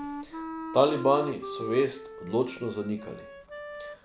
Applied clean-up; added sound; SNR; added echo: none; Wind instrument, woodwind instrument; 10 dB; none.